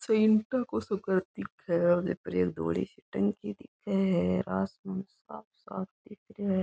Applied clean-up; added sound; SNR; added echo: none; none; none; none.